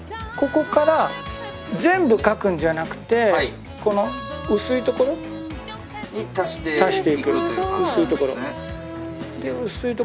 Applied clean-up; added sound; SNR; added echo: none; Harmonica; 17 dB; none.